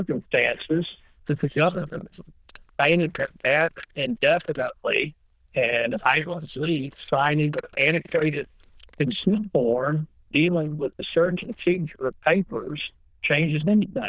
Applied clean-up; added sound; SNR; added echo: neural diffusion model UNIVERSE++.